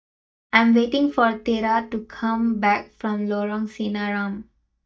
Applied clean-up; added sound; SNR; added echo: neural mask model DeepFilterNet 3.